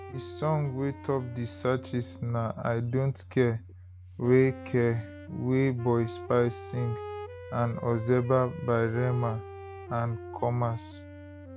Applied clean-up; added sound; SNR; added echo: none; Wind instrument, woodwind instrument + Domestic sounds, home sounds; 14 dB; none.